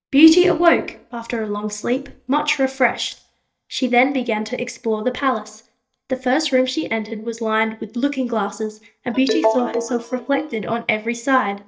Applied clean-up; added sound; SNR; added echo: neural mask model DeepFilterNet 3.